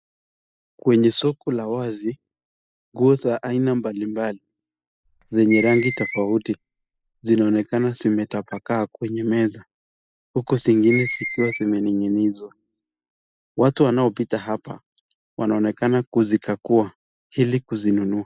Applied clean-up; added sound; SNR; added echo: classical method spectral subtraction.